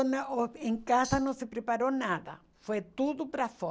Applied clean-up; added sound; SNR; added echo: none; Tambourine; 14 dB; none.